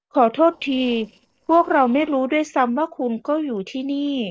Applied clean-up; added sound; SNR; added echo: neural separator model SepFormer DNS4.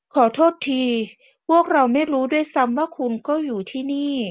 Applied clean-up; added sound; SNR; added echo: none; none; none; none.